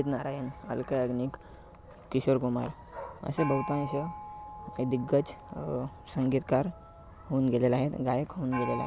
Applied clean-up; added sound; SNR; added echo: none; Gong; 13 dB; none.